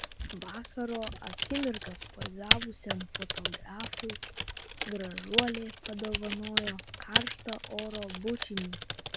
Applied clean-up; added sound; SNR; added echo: none; Typing; -3 dB; none.